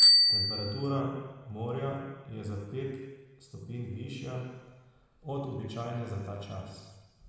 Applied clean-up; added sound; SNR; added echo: none; Bicycle bell; -5 dB; reverberation time 1.2 s.